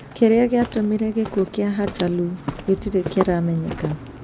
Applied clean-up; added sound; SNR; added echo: none; Walk, footsteps; 12 dB; none.